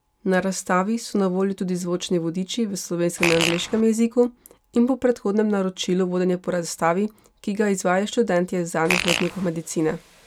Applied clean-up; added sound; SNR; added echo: none; Fart; 2 dB; none.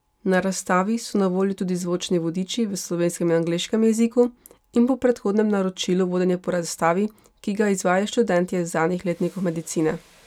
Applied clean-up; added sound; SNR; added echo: none; none; none; none.